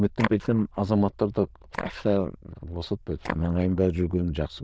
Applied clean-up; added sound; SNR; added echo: neural diffusion model UNIVERSE++.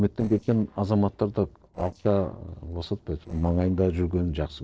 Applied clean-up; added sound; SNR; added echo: neural separator model SepFormer DNS4.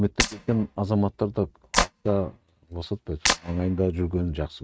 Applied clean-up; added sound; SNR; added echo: neural mask model RNNoise.